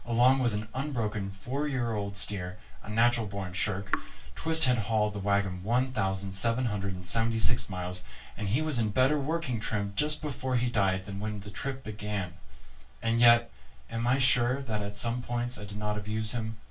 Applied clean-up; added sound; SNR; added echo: none; Raindrop / Drip; 13 dB; reverberation time 0.2 s.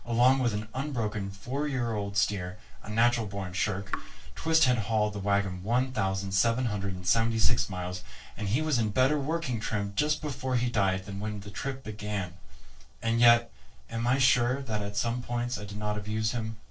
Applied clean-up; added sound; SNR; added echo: neural separator model SepFormer DNS4.